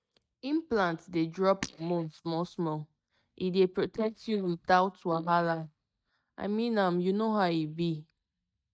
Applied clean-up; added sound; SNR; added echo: neural mask model DeepFilterNet 3.